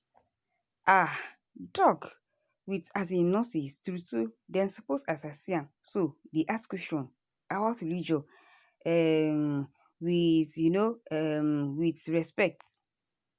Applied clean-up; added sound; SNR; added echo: none; none; none; none.